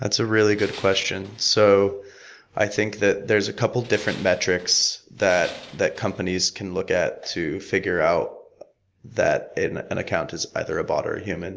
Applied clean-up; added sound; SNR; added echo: none; Tools; 18 dB; none.